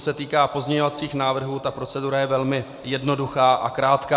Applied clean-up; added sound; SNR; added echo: none; none; none; none.